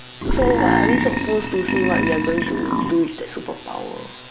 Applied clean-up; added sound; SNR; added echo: none; Burping, eructation; -2 dB; none.